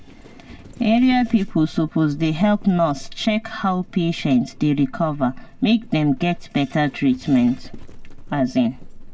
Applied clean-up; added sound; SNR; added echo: none; Livestock, farm animals, working animals; 16 dB; none.